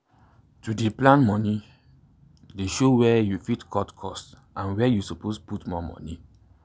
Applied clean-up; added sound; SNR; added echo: none; none; none; none.